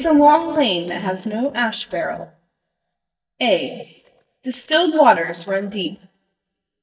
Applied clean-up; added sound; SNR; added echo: neural mask model DeepFilterNet 3.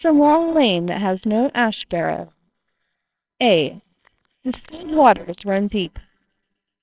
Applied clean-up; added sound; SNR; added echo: neural separator model SepFormer WHAMR!.